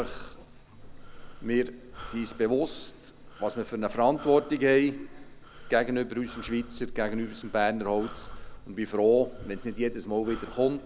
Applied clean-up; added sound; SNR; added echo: none; Breathing; 13 dB; none.